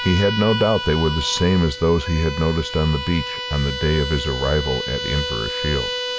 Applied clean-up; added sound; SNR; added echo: none; Bowed string instrument; 7 dB; none.